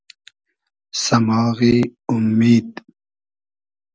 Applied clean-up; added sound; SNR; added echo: none; none; none; none.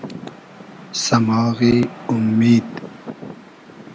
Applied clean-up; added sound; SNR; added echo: none; Rain; 16 dB; none.